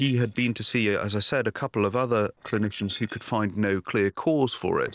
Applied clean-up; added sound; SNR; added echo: neural separator model SepFormer DNS4.